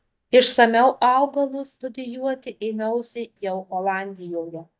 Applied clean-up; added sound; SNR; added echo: neural mask model DeepFilterNet 3.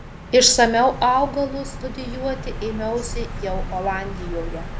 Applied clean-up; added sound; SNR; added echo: none; Bird vocalization, bird call, bird song; 9 dB; none.